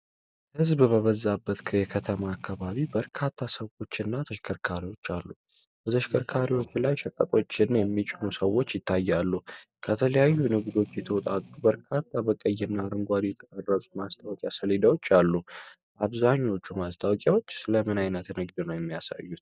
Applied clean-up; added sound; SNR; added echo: neural mask model DeepFilterNet 3.